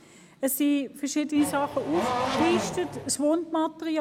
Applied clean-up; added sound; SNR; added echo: none; Race car, auto racing / Accelerating, revving, vroom; 4 dB; none.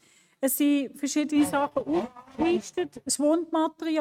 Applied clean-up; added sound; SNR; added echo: neural mask model RNNoise.